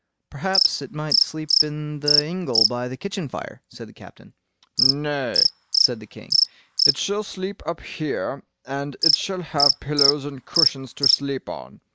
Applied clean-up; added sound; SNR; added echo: neural mask model Resemble Enhance denoiser.